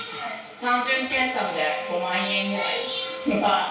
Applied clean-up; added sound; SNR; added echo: none; Wind instrument, woodwind instrument; 12 dB; reverberation time 0.6 s.